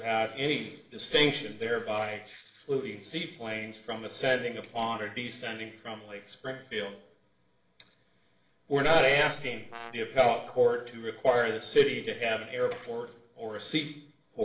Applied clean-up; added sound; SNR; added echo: neural separator model SepFormer DNS4.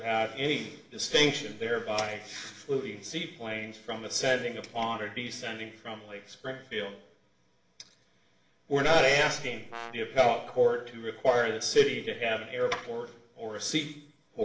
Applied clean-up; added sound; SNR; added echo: none; Brass instrument; 15 dB; reverberation time 0.7 s.